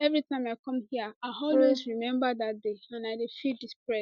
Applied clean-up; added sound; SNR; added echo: neural mask model DeepFilterNet 3.